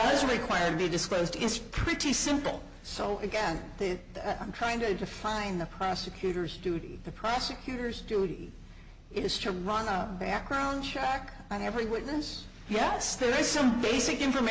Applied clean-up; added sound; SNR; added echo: none; none; none; none.